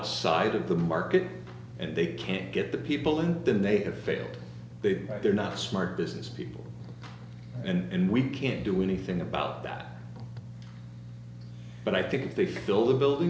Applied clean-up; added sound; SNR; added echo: none; none; none; none.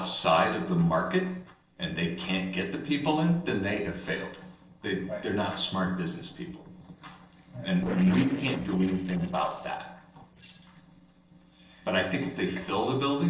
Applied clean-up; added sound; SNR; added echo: neural separator model SepFormer DNS4.